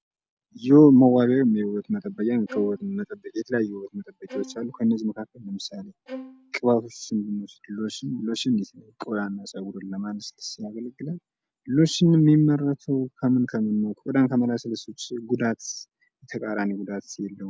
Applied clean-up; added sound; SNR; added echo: none; Bowed string instrument; 17 dB; none.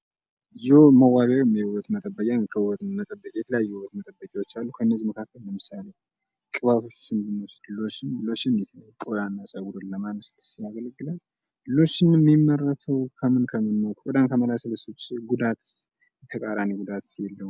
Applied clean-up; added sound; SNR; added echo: none; none; none; none.